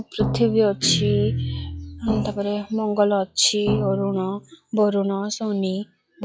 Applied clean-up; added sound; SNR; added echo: classical method log-MMSE.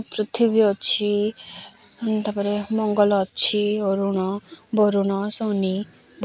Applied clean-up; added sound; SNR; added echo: none; none; none; none.